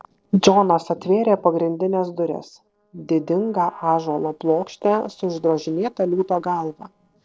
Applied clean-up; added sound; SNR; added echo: neural separator model SepFormer DNS4.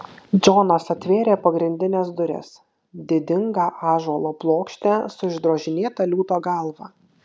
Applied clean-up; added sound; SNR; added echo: none; none; none; none.